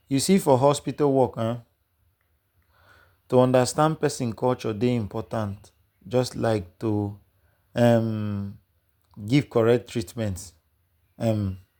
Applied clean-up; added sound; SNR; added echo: none; none; none; none.